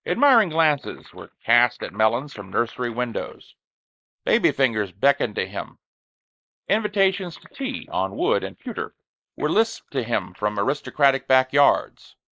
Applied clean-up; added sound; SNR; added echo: neural mask model Resemble Enhance denoiser.